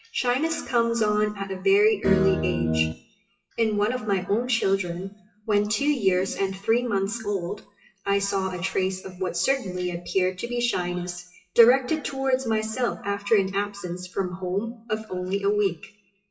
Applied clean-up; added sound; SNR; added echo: classical method WPE with log-MMSE.